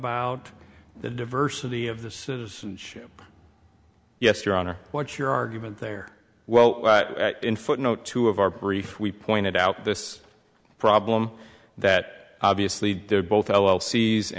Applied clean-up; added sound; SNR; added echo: none; none; none; none.